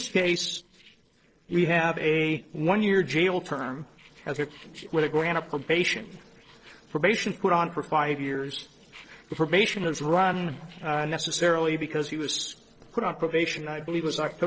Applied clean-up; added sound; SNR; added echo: neural separator model SepFormer DNS4.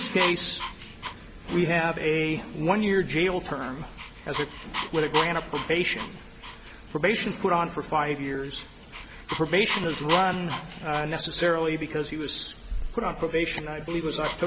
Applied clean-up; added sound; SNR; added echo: none; Dog; 10 dB; none.